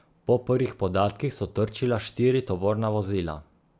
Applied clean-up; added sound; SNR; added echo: none; none; none; none.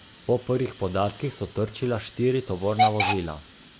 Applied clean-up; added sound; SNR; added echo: none; Hiss / Alarm / Train; 4 dB; none.